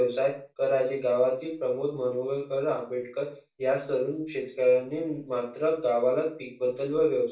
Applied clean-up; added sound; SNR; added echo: none; none; none; reverberation time 0.3 s.